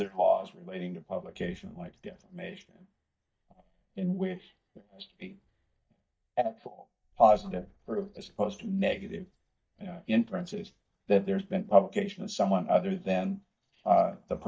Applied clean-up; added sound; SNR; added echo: neural mask model DeepFilterNet 3.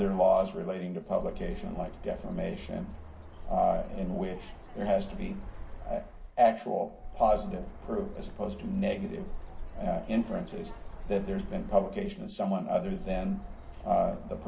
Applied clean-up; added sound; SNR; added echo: none; Bird; 9 dB; reverberation time 0.2 s.